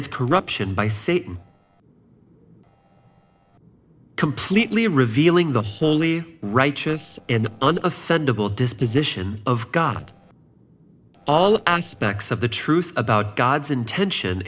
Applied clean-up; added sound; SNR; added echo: neural separator model SepFormer DNS4.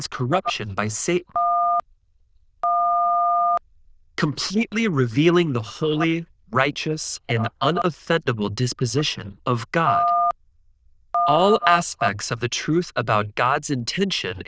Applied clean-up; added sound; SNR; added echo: neural diffusion model UNIVERSE++.